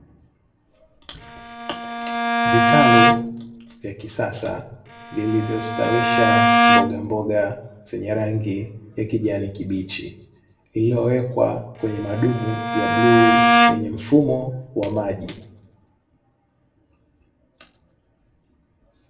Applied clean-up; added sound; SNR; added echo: none; Bowed string instrument; -4 dB; reverberation time 0.6 s.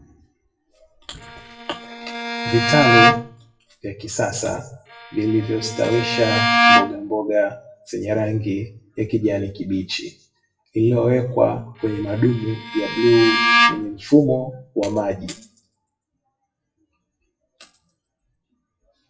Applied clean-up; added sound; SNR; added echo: classical method WPE with log-MMSE.